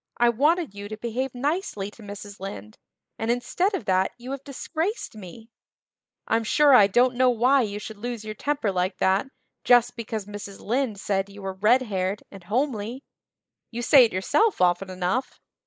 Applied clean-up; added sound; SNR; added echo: neural mask model Resemble Enhance denoiser.